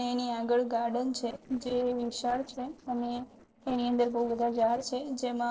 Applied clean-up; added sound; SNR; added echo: neural separator model SepFormer DNS4.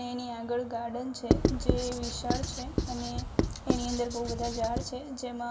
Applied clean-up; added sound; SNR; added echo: none; Writing; -4 dB; reverberation time 2.8 s.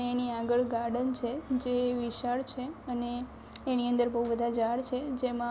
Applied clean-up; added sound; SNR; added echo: none; none; none; none.